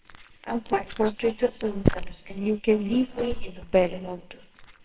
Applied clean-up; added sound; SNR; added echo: neural separator model SepFormer WHAMR!.